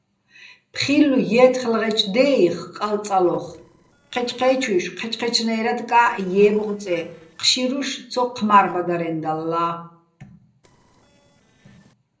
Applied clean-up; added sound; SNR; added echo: neural separator model SepFormer DNS4.